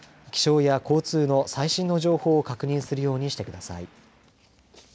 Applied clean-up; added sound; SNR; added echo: none; none; none; none.